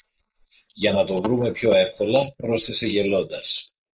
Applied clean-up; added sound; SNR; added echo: neural mask model Resemble Enhance denoiser.